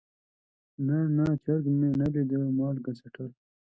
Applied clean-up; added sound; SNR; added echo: none; none; none; none.